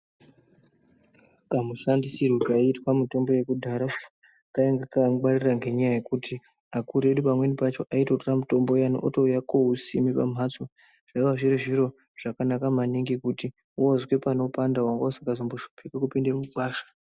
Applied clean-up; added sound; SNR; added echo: none; none; none; none.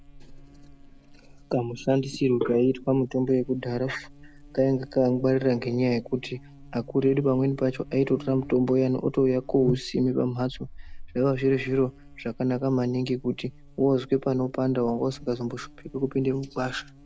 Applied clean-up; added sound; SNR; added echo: none; Buzz; 17 dB; none.